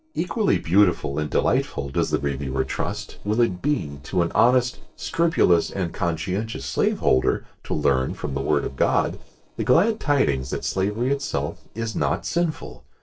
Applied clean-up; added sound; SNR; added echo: neural separator model SepFormer DNS4.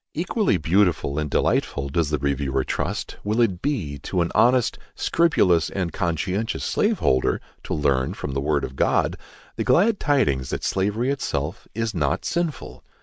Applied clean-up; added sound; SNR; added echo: none; none; none; none.